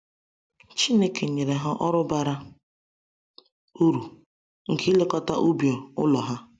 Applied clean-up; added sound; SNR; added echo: none; none; none; none.